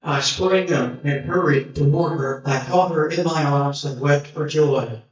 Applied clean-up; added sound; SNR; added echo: neural mask model DeepFilterNet 3.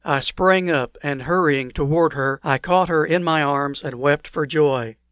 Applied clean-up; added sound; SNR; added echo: none; none; none; none.